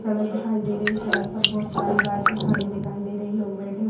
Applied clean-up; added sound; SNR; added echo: none; Drip; 2 dB; reverberation time 0.6 s.